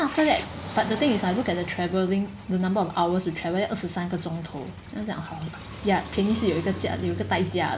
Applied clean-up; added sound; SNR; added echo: none; Car; 12 dB; none.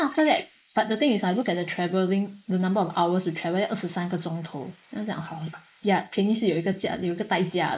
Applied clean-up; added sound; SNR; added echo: neural mask model Resemble Enhance denoiser.